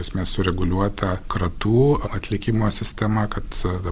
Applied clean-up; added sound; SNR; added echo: none; none; none; none.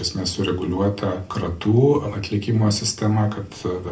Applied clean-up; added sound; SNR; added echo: none; none; none; reverberation time 0.3 s.